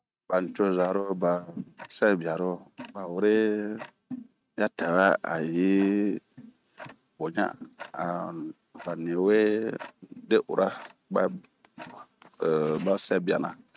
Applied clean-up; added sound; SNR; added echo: neural mask model RNNoise.